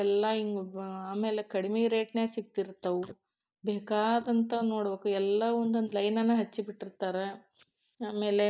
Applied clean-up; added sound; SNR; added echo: neural mask model DeepFilterNet 3.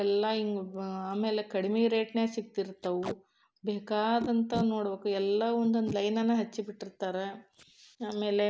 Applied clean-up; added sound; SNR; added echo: none; Packing tape, duct tape; 16 dB; none.